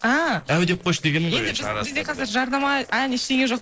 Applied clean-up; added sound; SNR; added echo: neural separator model SepFormer DNS4.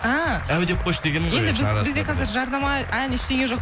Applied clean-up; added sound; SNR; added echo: none; Applause / Cheering; 14 dB; none.